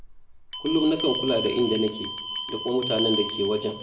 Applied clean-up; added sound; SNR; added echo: none; Bell; 0 dB; reverberation time 0.8 s.